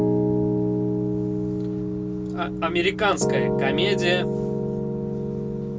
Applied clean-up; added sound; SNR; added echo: none; Piano; -4 dB; none.